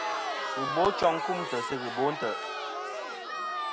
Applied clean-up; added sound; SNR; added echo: none; Crowd; 1 dB; none.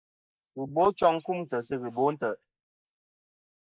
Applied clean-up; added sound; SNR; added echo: neural mask model Resemble Enhance denoiser.